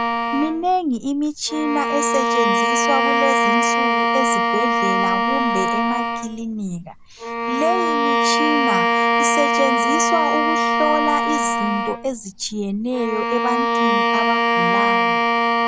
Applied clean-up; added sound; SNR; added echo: none; Bowed string instrument; -5 dB; none.